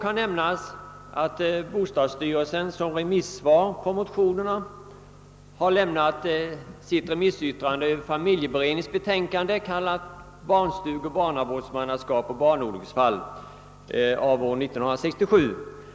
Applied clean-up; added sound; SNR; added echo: none; none; none; none.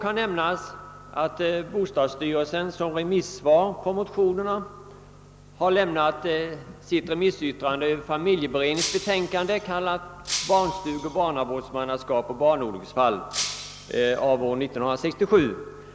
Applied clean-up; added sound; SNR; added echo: none; Shatter; 10 dB; none.